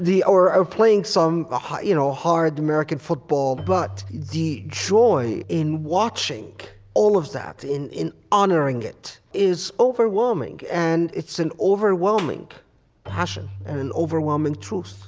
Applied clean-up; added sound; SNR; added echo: none; Clapping + Keyboard (musical); 19 dB; none.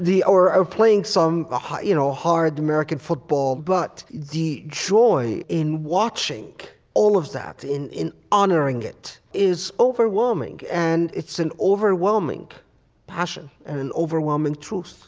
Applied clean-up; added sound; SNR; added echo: none; none; none; none.